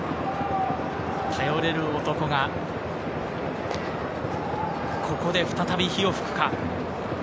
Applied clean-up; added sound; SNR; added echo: none; none; none; none.